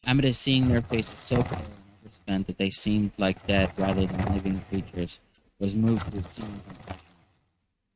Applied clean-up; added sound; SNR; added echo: neural mask model RNNoise.